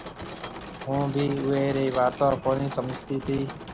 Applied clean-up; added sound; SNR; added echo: none; Mechanisms; 12 dB; none.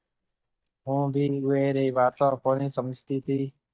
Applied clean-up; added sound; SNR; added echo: neural mask model DeepFilterNet 3.